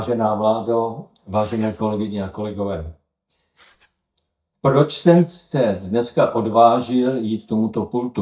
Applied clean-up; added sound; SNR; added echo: neural mask model DeepFilterNet 3.